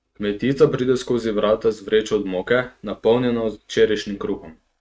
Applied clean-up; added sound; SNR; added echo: neural mask model RNNoise.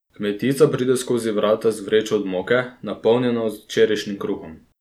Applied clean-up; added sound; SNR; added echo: none; none; none; none.